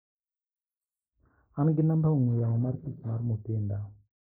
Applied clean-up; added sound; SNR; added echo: neural mask model Resemble Enhance denoiser.